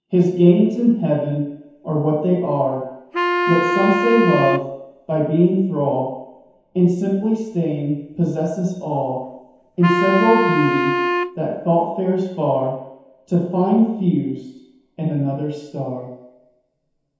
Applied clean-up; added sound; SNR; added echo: none; Wind instrument, woodwind instrument; 2 dB; reverberation time 0.9 s.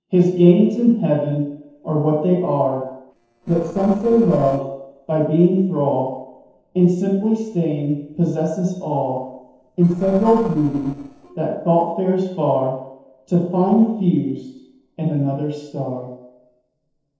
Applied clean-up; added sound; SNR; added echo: neural separator model SepFormer DNS4.